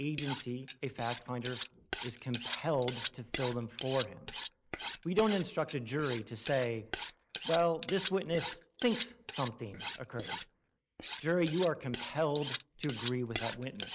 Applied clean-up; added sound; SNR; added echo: neural mask model Resemble Enhance denoiser.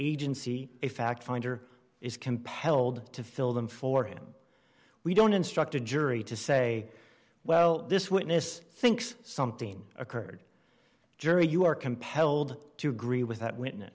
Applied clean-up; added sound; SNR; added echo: none; none; none; none.